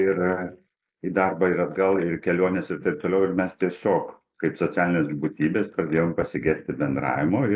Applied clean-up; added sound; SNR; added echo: neural mask model Resemble Enhance denoiser.